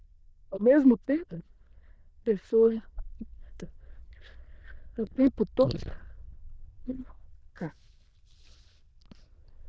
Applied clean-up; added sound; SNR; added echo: neural diffusion model UNIVERSE++.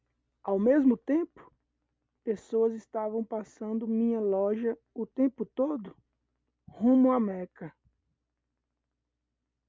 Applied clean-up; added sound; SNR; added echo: none; none; none; none.